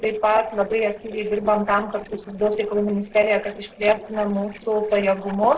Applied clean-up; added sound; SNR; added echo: neural separator model SepFormer DNS4.